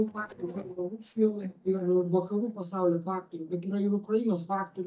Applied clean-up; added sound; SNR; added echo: neural mask model DeepFilterNet 3.